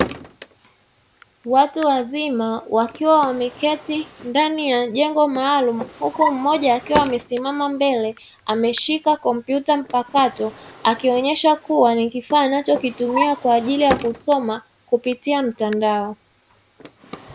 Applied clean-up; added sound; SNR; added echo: none; Drawer open or close; 13 dB; none.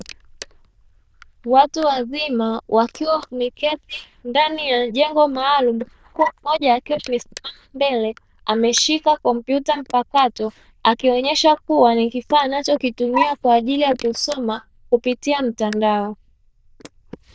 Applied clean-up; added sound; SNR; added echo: neural diffusion model UNIVERSE++.